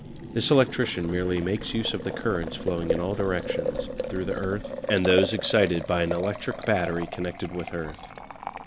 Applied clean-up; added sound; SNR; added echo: none; Boiling; 7 dB; none.